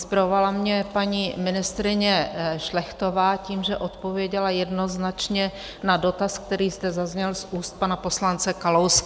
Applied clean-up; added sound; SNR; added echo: none; none; none; none.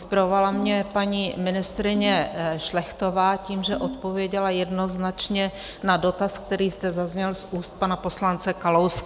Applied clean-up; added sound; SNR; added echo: none; Ringtone; 12 dB; none.